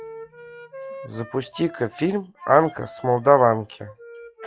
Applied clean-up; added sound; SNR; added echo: classical method log-MMSE.